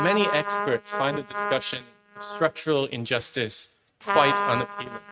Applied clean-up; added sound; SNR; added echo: neural mask model RNNoise.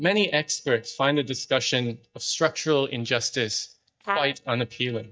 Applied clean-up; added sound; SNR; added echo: neural mask model DeepFilterNet 3.